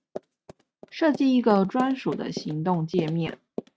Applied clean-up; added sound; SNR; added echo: neural mask model RNNoise.